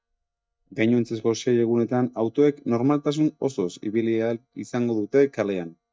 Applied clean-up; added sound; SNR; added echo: neural mask model DeepFilterNet 3.